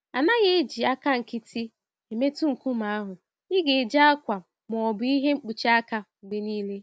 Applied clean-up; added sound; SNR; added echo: none; none; none; none.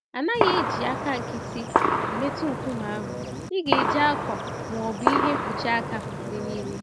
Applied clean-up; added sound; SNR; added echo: none; Gunshot, gunfire; -2 dB; none.